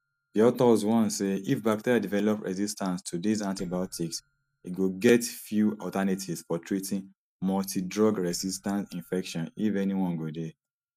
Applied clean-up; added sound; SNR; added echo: neural mask model DeepFilterNet 3.